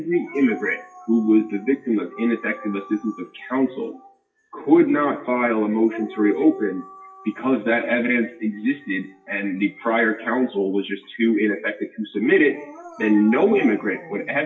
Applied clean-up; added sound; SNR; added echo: classical method WPE with log-MMSE.